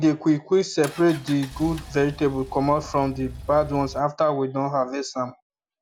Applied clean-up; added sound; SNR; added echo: none; Engine; 16 dB; none.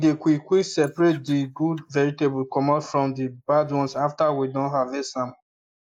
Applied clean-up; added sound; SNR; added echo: neural mask model Resemble Enhance denoiser.